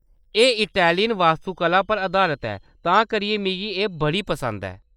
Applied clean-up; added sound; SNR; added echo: neural mask model DeepFilterNet 3.